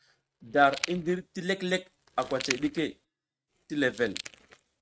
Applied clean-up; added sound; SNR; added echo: neural mask model RNNoise.